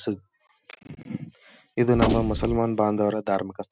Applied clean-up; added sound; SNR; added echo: none; Gunshot, gunfire; 0 dB; none.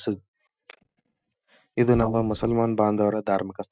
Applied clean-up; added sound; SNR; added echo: neural mask model DeepFilterNet 3.